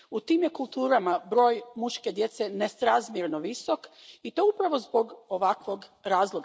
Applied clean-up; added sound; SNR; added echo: none; none; none; none.